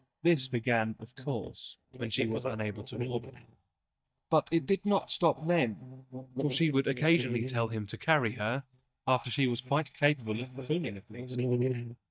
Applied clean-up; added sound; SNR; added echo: neural mask model DeepFilterNet 3.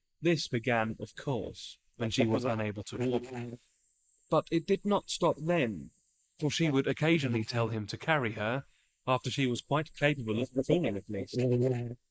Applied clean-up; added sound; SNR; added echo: neural mask model Resemble Enhance denoiser.